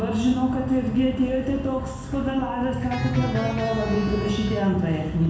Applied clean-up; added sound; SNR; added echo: none; Electric guitar; 13 dB; reverberation time 1.0 s.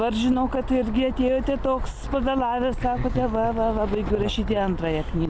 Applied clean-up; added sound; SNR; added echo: none; none; none; none.